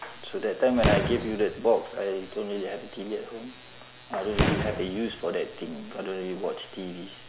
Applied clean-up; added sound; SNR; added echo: none; Fireworks; 2 dB; none.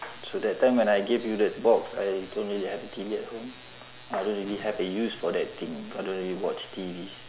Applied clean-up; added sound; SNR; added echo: none; none; none; none.